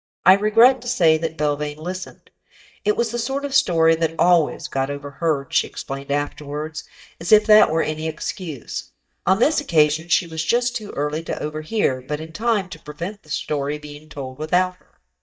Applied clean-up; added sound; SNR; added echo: neural mask model DeepFilterNet 3.